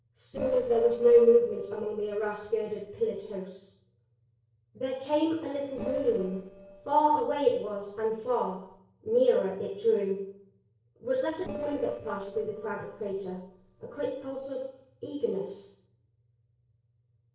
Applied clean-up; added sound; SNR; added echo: neural separator model SepFormer DNS4.